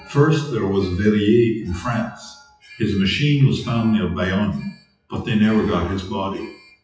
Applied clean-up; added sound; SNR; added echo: classical method WPE with log-MMSE.